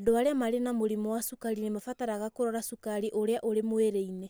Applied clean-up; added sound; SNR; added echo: none; none; none; none.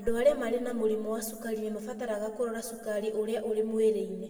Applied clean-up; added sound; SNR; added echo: none; none; none; reverberation time 1.7 s.